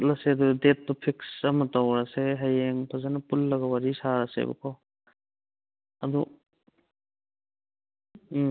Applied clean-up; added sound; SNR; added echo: none; none; none; none.